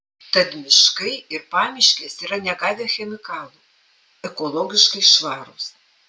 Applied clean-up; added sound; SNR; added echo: none; none; none; none.